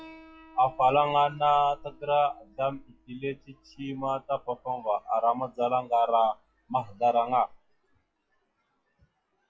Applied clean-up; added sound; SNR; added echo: classical method log-MMSE.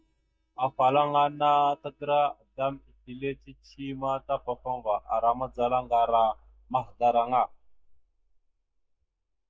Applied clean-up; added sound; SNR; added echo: neural mask model DeepFilterNet 3.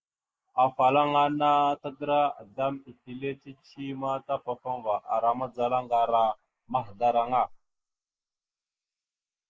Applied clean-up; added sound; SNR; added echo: neural mask model Resemble Enhance denoiser.